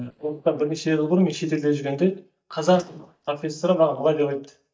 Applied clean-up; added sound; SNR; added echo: neural mask model DeepFilterNet 3.